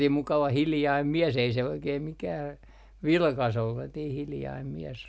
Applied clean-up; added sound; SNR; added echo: none; none; none; none.